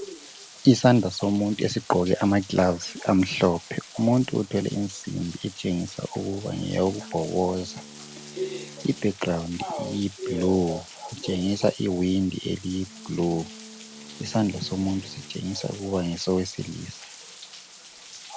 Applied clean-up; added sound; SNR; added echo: none; Rain + Wind instrument, woodwind instrument; 18 dB; none.